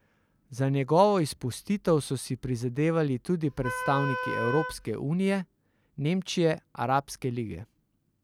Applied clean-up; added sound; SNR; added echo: none; Wind instrument, woodwind instrument; 5 dB; none.